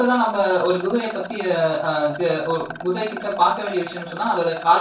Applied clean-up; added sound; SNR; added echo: none; Rattle; 13 dB; reverberation time 0.2 s.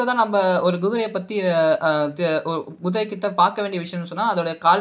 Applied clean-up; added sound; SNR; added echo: none; none; none; none.